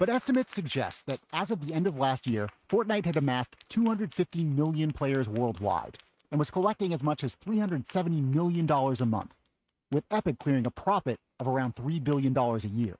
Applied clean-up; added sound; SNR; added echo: neural mask model RNNoise.